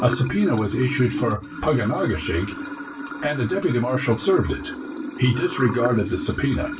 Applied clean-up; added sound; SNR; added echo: none; Sink (filling or washing) / Water; 8 dB; reverberation time 0.2 s.